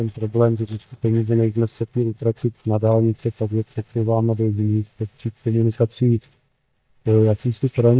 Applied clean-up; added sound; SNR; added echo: neural mask model DeepFilterNet 3.